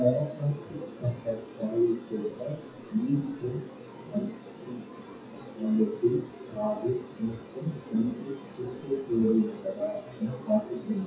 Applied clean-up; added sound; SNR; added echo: classical method WPE with log-MMSE.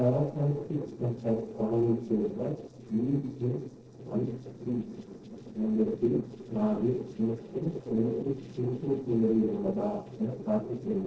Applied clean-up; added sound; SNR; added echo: neural separator model SepFormer DNS4.